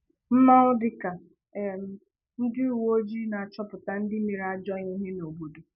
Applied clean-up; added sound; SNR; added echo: none; none; none; none.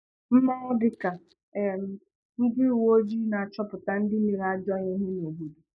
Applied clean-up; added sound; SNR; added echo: neural mask model DeepFilterNet 3.